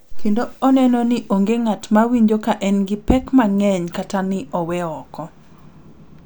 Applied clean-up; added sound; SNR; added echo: none; none; none; none.